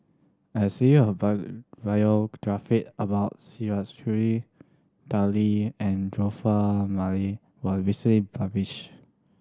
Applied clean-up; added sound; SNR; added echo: none; none; none; none.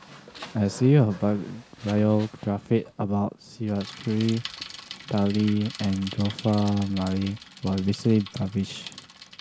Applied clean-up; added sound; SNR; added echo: none; Bicycle; 17 dB; none.